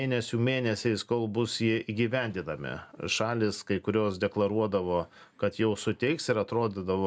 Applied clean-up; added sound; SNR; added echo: none; none; none; none.